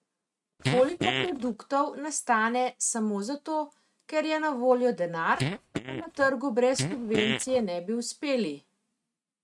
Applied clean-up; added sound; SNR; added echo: neural mask model RNNoise.